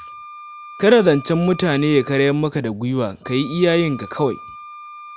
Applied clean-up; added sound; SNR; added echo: none; Wind instrument, woodwind instrument; 18 dB; none.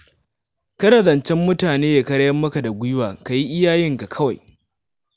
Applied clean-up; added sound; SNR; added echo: none; none; none; none.